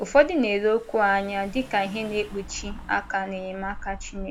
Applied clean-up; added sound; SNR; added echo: none; Engine / Car; 15 dB; none.